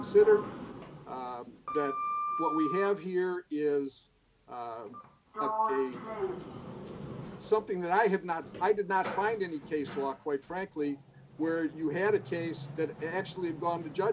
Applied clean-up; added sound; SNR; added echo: none; Sliding door; 8 dB; reverberation time 0.3 s.